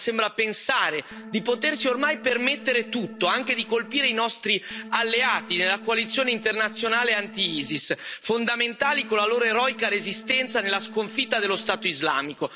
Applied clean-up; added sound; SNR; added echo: none; Organ; 16 dB; none.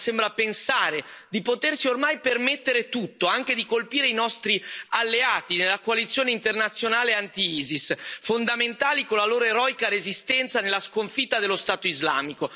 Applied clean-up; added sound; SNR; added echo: none; none; none; none.